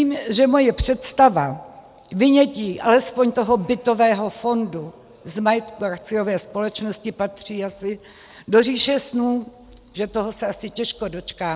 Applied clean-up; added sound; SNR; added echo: none; none; none; none.